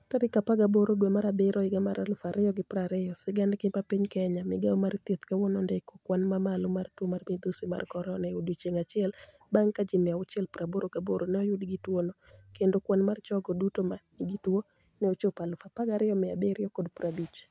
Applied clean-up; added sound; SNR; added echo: none; none; none; none.